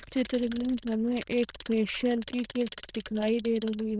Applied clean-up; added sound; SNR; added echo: neural diffusion model UNIVERSE++.